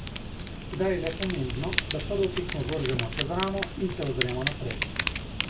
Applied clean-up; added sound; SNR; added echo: none; Fire; 1 dB; none.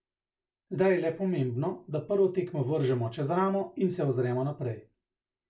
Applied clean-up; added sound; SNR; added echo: none; none; none; none.